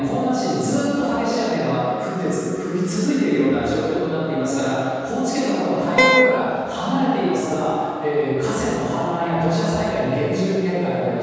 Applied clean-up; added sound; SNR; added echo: none; Wind instrument, woodwind instrument; -2 dB; reverberation time 2.1 s.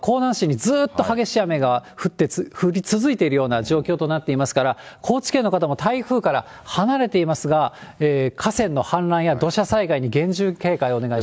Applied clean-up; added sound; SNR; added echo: none; none; none; none.